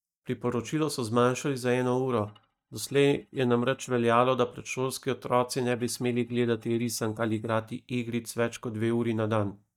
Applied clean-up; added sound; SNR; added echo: neural mask model DeepFilterNet 3.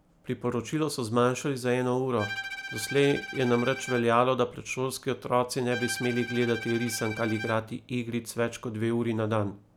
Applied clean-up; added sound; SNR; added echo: none; Bowed string instrument; 11 dB; none.